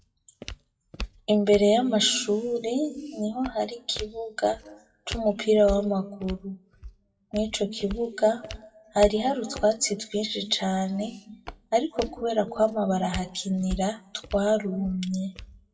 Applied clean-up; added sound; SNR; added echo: classical method WPE with log-MMSE.